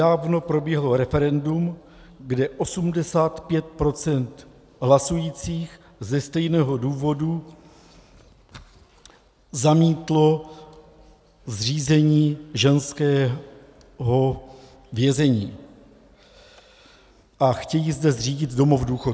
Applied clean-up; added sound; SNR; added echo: none; none; none; none.